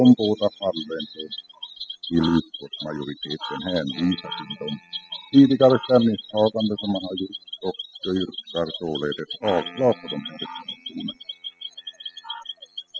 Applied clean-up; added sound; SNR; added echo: classical method spectral subtraction.